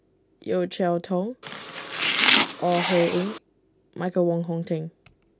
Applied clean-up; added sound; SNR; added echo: none; Domestic sounds, home sounds; -4 dB; none.